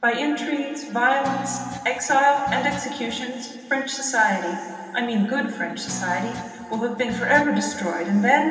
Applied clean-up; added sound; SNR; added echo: none; Guitar; 13 dB; reverberation time 2.6 s.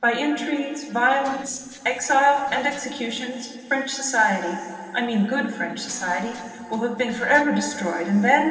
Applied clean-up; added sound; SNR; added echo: neural separator model SepFormer DNS4.